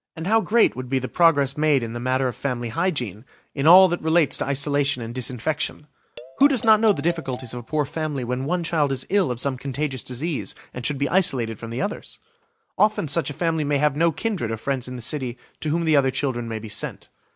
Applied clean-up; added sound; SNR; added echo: none; Marimba, xylophone; 18 dB; none.